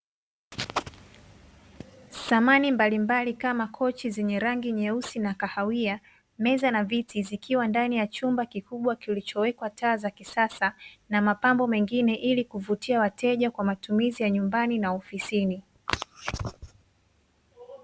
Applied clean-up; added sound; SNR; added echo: none; none; none; none.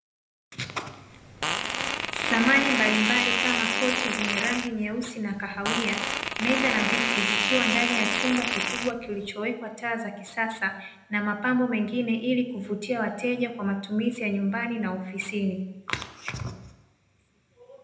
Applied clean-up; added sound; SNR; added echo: none; Fart; -1 dB; reverberation time 0.7 s.